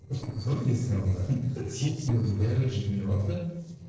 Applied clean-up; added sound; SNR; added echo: neural separator model SepFormer DNS4.